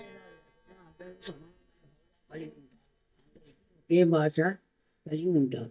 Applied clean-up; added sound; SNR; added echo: neural mask model DeepFilterNet 3.